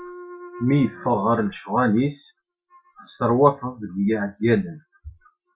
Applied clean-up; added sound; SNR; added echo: classical method Wiener filter.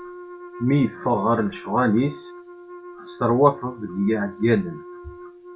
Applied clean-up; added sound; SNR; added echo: none; Wind instrument, woodwind instrument; 16 dB; none.